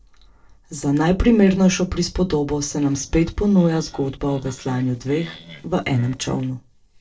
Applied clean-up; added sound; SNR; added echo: neural separator model SepFormer DNS4.